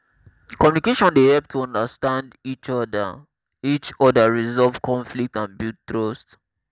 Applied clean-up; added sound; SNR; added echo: none; none; none; none.